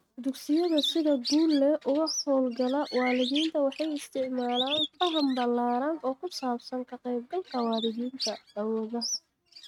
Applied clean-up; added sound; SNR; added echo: neural mask model RNNoise.